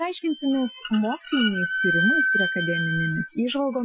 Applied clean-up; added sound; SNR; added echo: classical method Wiener filter.